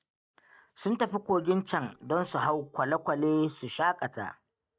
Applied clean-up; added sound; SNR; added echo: neural mask model DeepFilterNet 3.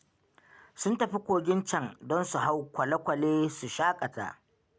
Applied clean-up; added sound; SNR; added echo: none; none; none; none.